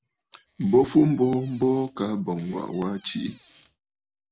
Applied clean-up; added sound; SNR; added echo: none; Door; 20 dB; none.